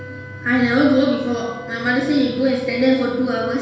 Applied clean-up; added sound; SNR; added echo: none; Wind instrument, woodwind instrument; 13 dB; reverberation time 1.0 s.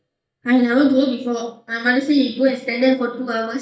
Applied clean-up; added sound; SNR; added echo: neural mask model DeepFilterNet 3.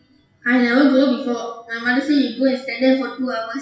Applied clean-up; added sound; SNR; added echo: classical method WPE with log-MMSE.